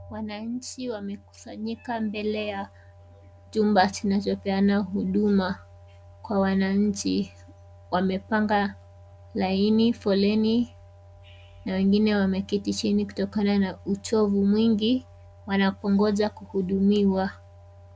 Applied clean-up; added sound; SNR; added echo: none; none; none; none.